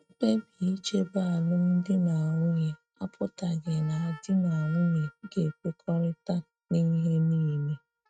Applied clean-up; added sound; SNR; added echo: neural mask model RNNoise.